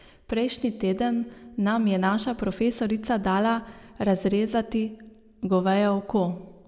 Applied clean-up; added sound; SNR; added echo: none; none; none; none.